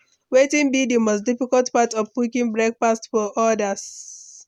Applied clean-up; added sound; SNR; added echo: none; none; none; none.